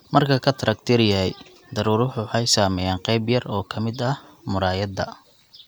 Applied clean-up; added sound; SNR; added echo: none; none; none; none.